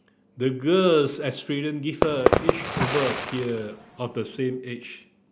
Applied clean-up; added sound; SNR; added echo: none; Fireworks; 0 dB; none.